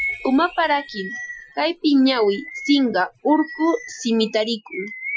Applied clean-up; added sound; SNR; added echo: classical method Wiener filter.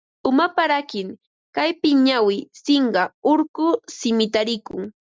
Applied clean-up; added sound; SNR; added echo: none; none; none; none.